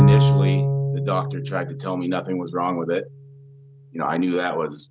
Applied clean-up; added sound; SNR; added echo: none; Bowed string instrument; -3 dB; none.